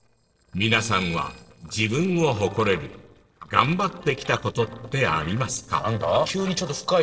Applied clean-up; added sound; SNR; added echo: neural separator model SepFormer DNS4.